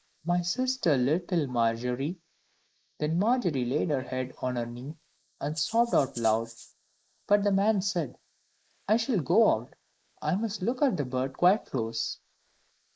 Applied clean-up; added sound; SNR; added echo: neural mask model Resemble Enhance denoiser.